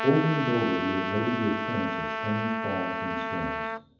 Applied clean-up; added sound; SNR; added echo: none; Trumpet; 3 dB; reverberation time 0.9 s.